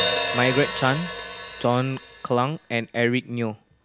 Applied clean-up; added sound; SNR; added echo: none; Hi-hat; 3 dB; none.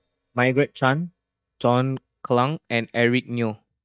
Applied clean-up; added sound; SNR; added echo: neural mask model DeepFilterNet 3.